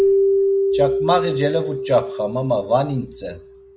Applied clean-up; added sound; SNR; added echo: none; Keyboard (musical); -1 dB; none.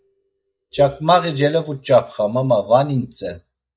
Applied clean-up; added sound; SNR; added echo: neural mask model DeepFilterNet 3.